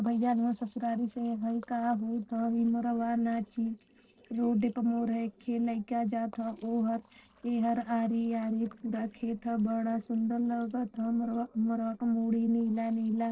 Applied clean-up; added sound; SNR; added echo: neural separator model SepFormer DNS4.